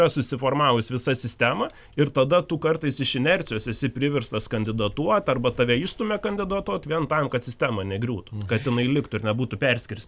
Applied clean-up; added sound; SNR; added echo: none; none; none; none.